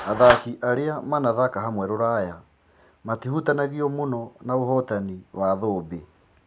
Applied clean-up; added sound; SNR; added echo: none; Clapping; 13 dB; none.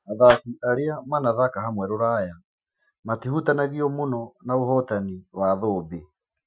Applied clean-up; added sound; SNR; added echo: classical method Wiener filter.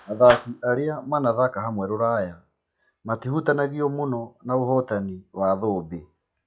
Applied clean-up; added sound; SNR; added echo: classical method log-MMSE.